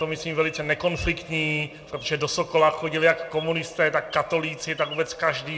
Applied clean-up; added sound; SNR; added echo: none; Bird vocalization, bird call, bird song; 19 dB; reverberation time 0.8 s.